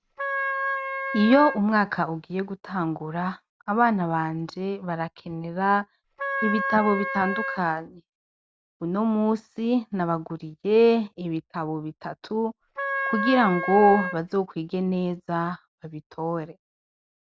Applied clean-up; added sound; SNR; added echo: none; Wind instrument, woodwind instrument; 4 dB; none.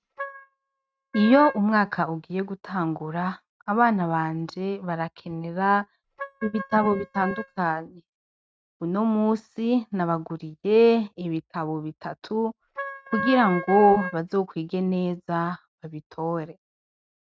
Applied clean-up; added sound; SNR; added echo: neural mask model RNNoise.